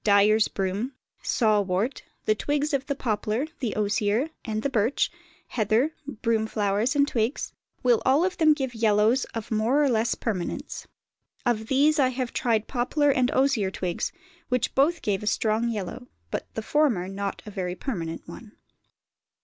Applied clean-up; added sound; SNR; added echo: none; none; none; none.